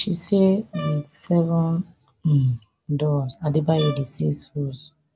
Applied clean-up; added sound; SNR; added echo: none; Brass instrument; 16 dB; none.